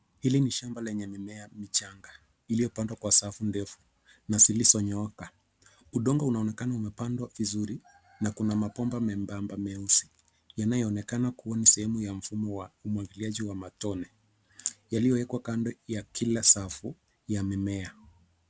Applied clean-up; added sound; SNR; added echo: none; none; none; none.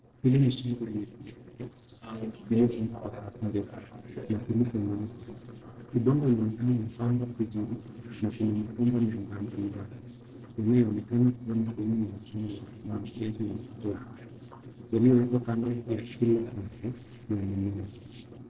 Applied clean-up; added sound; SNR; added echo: neural separator model SepFormer DNS4.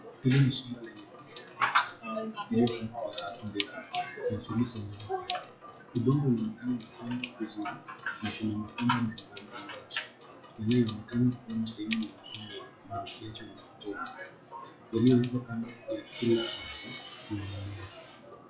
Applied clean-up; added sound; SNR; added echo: classical method WPE with log-MMSE.